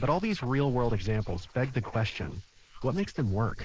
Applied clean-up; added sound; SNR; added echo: neural mask model Resemble Enhance denoiser.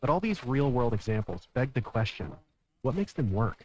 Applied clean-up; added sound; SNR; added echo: neural mask model RNNoise.